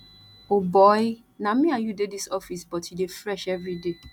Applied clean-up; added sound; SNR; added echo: none; none; none; none.